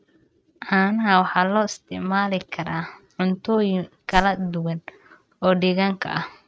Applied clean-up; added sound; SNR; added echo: neural mask model RNNoise.